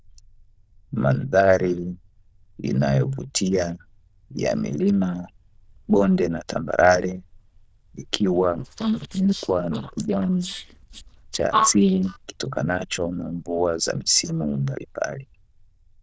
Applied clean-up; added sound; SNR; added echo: neural diffusion model UNIVERSE++.